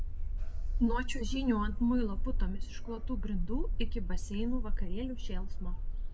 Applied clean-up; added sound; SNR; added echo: none; Bark; -5 dB; reverberation time 1.2 s.